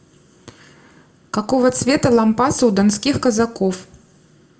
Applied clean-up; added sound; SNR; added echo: none; none; none; reverberation time 0.3 s.